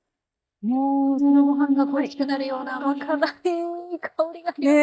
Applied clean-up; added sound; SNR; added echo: neural mask model DeepFilterNet 3.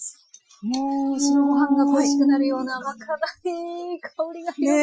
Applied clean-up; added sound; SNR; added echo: classical method Wiener filter.